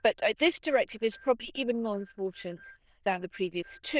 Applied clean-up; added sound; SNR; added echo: neural diffusion model UNIVERSE++.